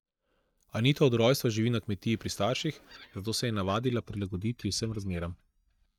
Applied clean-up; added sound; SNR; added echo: neural mask model DeepFilterNet 3.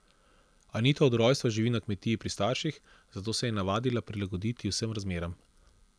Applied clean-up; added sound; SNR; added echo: none; none; none; none.